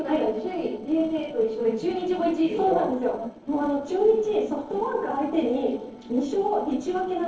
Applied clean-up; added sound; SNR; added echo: neural separator model SepFormer DNS4.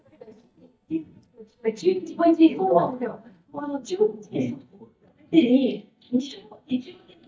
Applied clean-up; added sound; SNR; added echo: neural mask model DeepFilterNet 3.